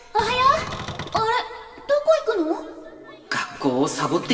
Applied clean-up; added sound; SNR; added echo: none; Cupboard open or close; 11 dB; reverberation time 2.0 s.